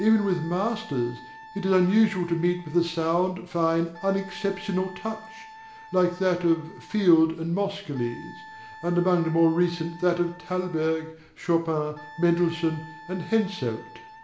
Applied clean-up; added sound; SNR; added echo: none; Wind instrument, woodwind instrument; 20 dB; reverberation time 0.6 s.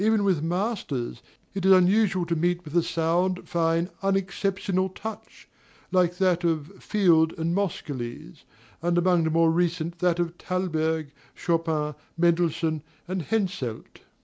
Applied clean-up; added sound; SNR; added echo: none; none; none; none.